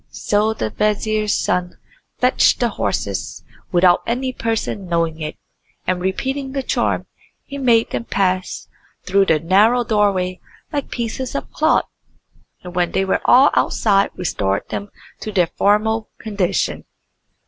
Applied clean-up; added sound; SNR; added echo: none; none; none; none.